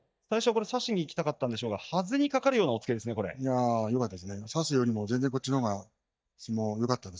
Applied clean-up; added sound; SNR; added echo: neural mask model DeepFilterNet 3.